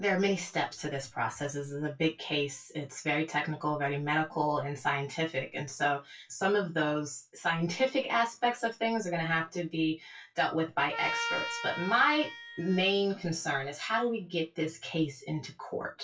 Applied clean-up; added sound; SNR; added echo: classical method WPE with log-MMSE.